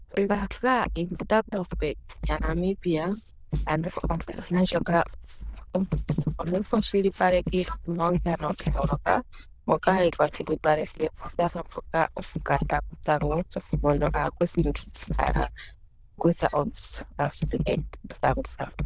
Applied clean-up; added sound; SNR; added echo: neural diffusion model UNIVERSE++.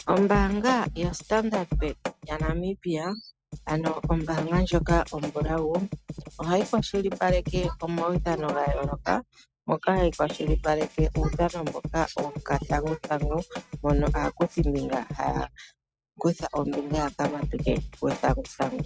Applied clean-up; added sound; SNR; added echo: neural mask model RNNoise.